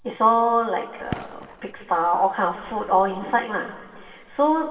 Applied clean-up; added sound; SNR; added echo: none; Fireworks; 19 dB; reverberation time 1.9 s.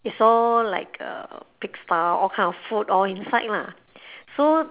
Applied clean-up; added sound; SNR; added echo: none; none; none; none.